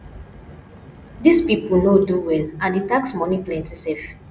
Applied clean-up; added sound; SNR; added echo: none; none; none; none.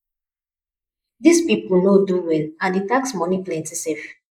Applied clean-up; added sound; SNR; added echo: neural mask model Resemble Enhance denoiser.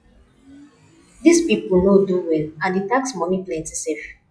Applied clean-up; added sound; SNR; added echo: classical method log-MMSE.